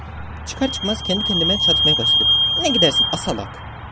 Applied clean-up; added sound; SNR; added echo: none; Squeak / Vehicle; -5 dB; none.